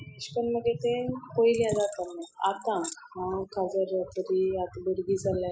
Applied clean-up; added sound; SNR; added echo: classical method spectral subtraction.